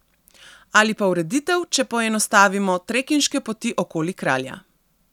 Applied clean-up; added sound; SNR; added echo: none; none; none; none.